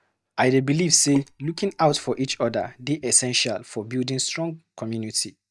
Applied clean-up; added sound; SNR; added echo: neural mask model DeepFilterNet 3.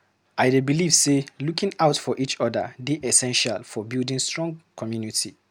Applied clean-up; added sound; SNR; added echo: none; none; none; none.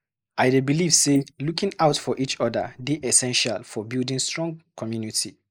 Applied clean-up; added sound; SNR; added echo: neural mask model Resemble Enhance denoiser.